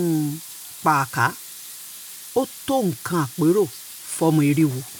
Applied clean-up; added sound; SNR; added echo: none; Sink (filling or washing) / Water tap, faucet; 16 dB; none.